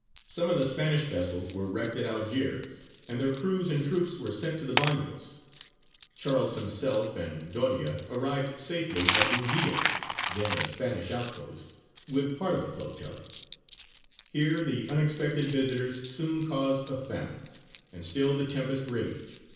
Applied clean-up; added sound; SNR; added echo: none; Coin (dropping); 6 dB; reverberation time 0.9 s.